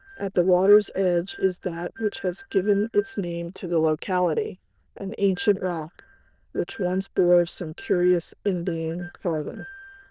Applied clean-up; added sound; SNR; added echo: neural diffusion model UNIVERSE++.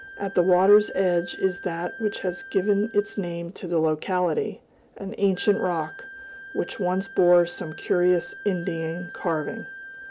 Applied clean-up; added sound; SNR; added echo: none; Wind instrument, woodwind instrument; 17 dB; none.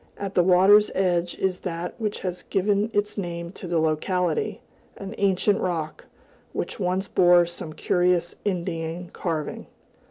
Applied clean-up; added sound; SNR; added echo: none; none; none; none.